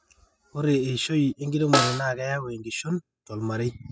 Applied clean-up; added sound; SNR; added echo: classical method spectral subtraction.